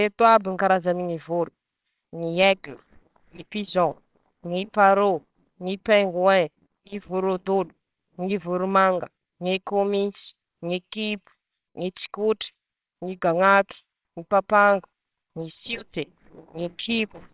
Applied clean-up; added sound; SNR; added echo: neural separator model SepFormer WHAMR!.